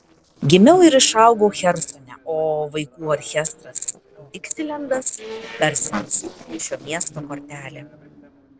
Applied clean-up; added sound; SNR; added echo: neural separator model SepFormer DNS4.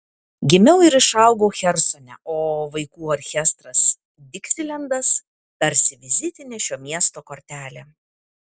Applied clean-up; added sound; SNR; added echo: none; none; none; none.